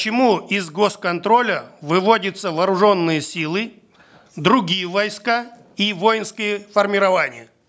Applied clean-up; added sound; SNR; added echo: none; none; none; none.